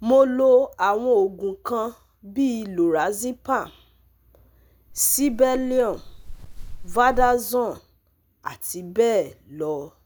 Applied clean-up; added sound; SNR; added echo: none; Wind; 10 dB; none.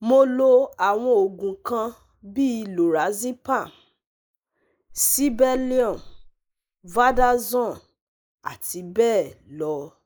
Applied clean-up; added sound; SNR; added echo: neural mask model Resemble Enhance denoiser.